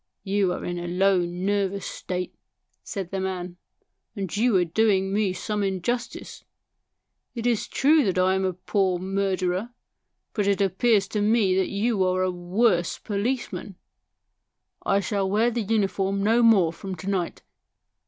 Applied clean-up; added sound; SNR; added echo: none; none; none; none.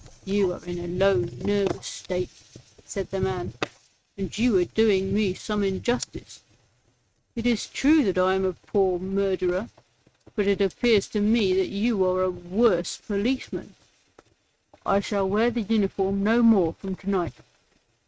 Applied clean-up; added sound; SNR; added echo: neural mask model RNNoise.